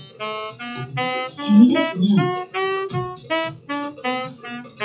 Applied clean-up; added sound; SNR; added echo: classical method WPE with log-MMSE.